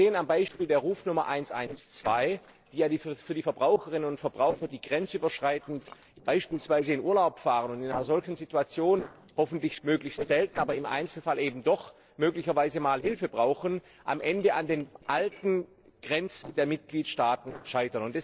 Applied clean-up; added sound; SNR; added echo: neural separator model SepFormer DNS4.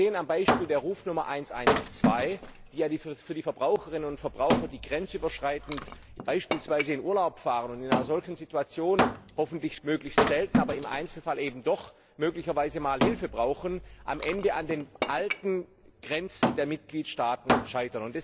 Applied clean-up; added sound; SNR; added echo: none; Wood; 2 dB; none.